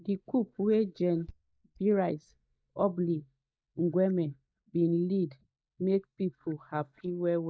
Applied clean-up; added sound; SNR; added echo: neural mask model DeepFilterNet 3.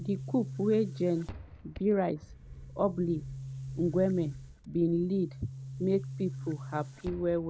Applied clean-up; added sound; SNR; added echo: none; Boom; 11 dB; none.